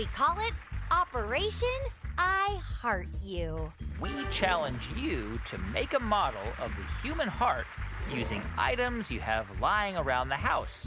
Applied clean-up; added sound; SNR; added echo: none; Wood; 14 dB; none.